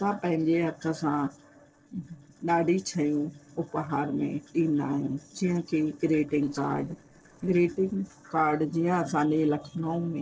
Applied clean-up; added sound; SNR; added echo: neural separator model SepFormer DNS4.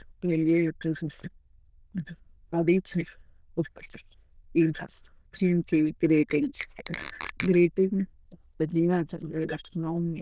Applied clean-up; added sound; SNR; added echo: neural diffusion model UNIVERSE++.